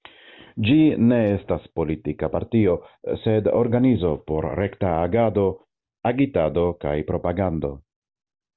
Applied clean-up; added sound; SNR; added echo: none; none; none; none.